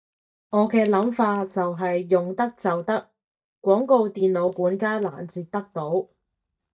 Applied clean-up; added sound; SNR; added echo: neural mask model DeepFilterNet 3.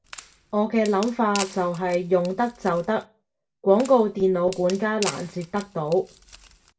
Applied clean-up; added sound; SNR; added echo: none; Wood; 16 dB; reverberation time 0.2 s.